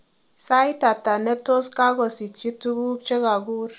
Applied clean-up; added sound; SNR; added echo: none; none; none; none.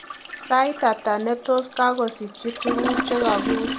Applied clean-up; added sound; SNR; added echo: none; Toilet flush; 6 dB; none.